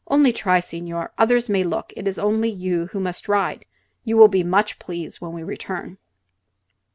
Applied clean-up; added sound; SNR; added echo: none; none; none; none.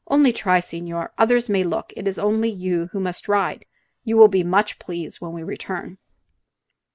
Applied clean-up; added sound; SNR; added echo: neural mask model Resemble Enhance denoiser.